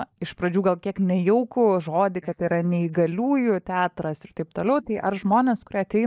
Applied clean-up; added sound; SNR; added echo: neural mask model Resemble Enhance denoiser.